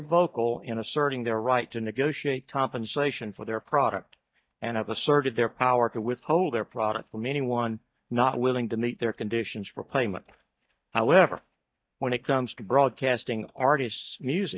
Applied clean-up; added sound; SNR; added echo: neural mask model DeepFilterNet 3.